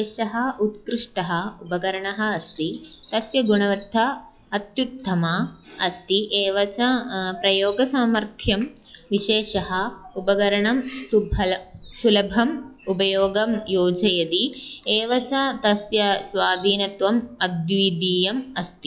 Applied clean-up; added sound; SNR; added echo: classical method log-MMSE.